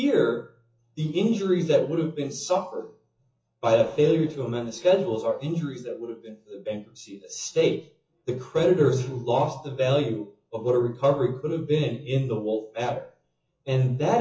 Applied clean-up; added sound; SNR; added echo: classical method WPE with log-MMSE.